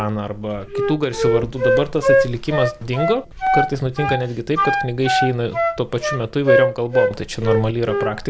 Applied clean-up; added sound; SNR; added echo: none; Wind instrument, woodwind instrument; -1 dB; none.